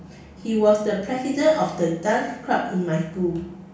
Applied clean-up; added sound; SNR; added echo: none; none; none; reverberation time 0.6 s.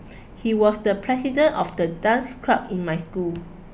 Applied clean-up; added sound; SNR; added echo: none; none; none; none.